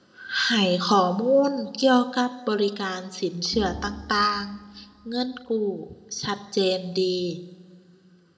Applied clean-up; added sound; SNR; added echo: none; Organ; 16 dB; reverberation time 0.9 s.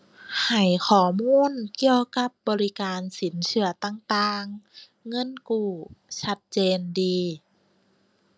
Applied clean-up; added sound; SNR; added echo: none; none; none; none.